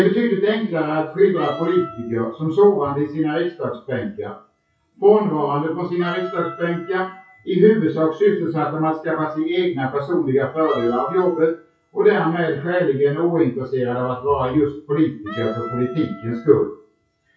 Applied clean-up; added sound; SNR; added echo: classical method WPE with log-MMSE.